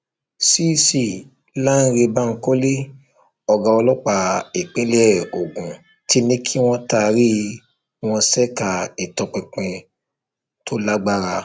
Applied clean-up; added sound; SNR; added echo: none; none; none; none.